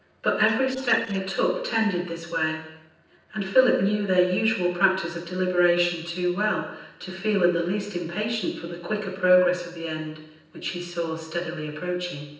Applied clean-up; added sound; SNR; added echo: neural separator model SepFormer DNS4.